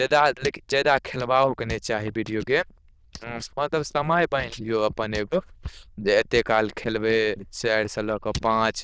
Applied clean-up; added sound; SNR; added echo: neural diffusion model UNIVERSE++.